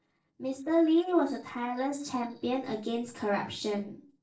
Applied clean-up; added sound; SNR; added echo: neural separator model SepFormer DNS4.